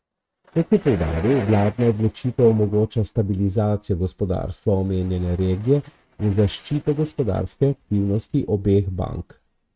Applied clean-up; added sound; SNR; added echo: neural mask model RNNoise.